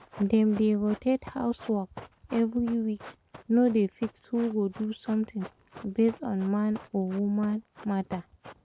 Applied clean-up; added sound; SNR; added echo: none; Run; 20 dB; none.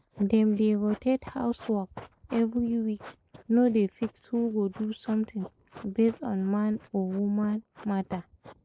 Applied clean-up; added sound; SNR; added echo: neural mask model Resemble Enhance denoiser.